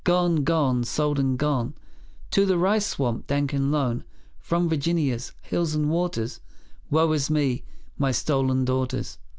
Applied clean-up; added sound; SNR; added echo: none; none; none; none.